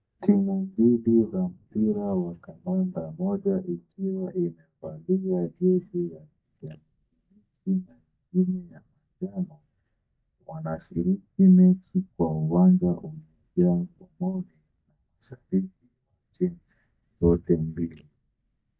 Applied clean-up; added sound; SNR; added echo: neural mask model DeepFilterNet 3.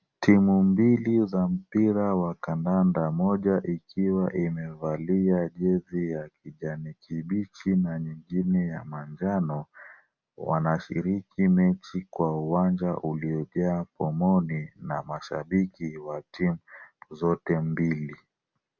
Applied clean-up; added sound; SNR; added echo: none; none; none; none.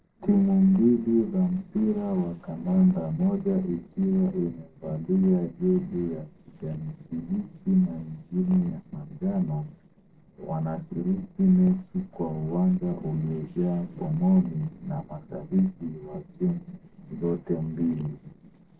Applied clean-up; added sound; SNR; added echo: neural separator model SepFormer DNS4.